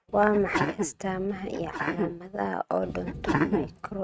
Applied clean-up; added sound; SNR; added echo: neural mask model RNNoise.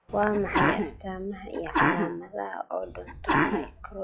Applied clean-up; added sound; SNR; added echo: classical method log-MMSE.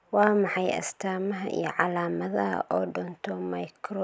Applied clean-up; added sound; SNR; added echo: none; none; none; none.